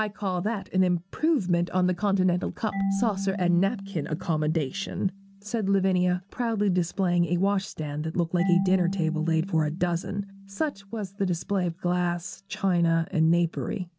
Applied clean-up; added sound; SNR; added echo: none; Marimba, xylophone / Wood; 11 dB; none.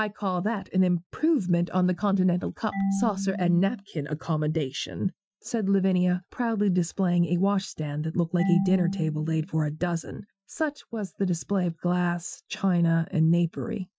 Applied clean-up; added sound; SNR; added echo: classical method Wiener filter.